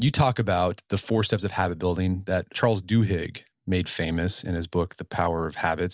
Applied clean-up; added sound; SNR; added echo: none; none; none; none.